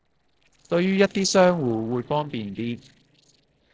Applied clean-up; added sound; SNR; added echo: neural separator model SepFormer DNS4.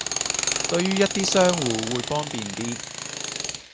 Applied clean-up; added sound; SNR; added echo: none; Tools; 3 dB; none.